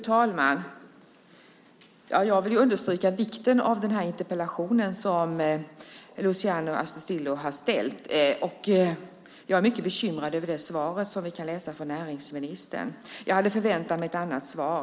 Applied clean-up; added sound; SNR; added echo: none; none; none; none.